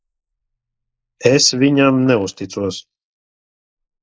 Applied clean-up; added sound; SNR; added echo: neural mask model Resemble Enhance denoiser.